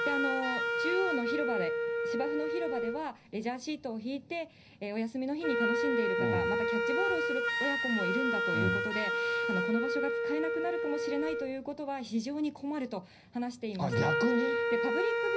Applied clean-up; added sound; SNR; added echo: none; Wind instrument, woodwind instrument; -2 dB; reverberation time 0.5 s.